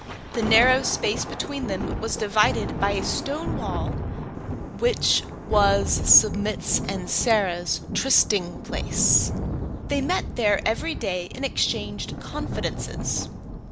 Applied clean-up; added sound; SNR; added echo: none; Thunder; 5 dB; none.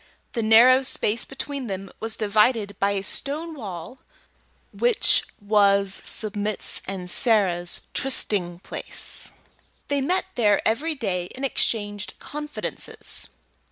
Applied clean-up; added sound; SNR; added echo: none; none; none; none.